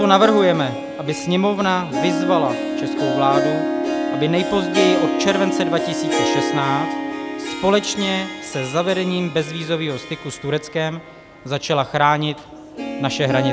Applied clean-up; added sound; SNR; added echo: none; Harp; 3 dB; none.